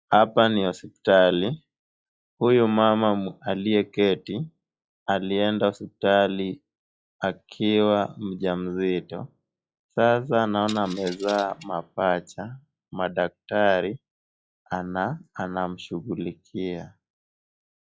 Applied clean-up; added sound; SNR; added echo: classical method log-MMSE.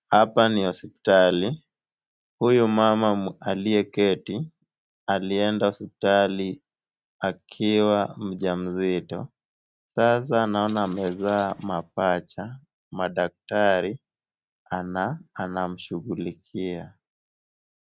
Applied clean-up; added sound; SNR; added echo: neural mask model RNNoise.